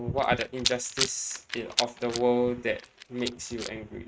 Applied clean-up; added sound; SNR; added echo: neural mask model RNNoise.